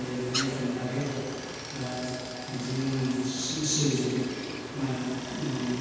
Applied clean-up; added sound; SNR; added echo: none; Stream; 8 dB; reverberation time 2.1 s.